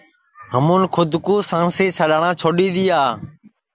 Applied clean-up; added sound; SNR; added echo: none; none; none; none.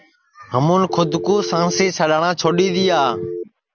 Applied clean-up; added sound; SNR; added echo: none; Telephone; 7 dB; none.